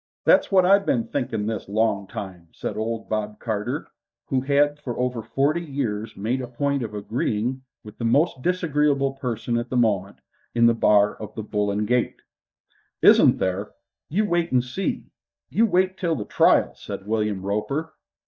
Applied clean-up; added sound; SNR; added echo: neural mask model DeepFilterNet 3.